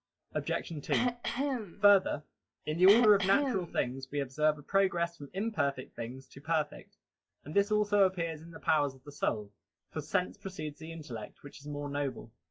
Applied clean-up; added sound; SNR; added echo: classical method log-MMSE.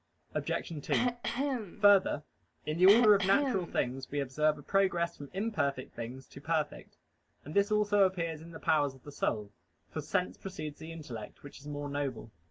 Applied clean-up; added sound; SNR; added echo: none; Cough; 2 dB; none.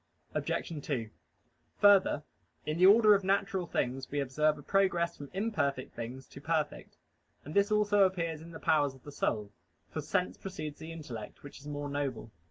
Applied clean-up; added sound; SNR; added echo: none; none; none; none.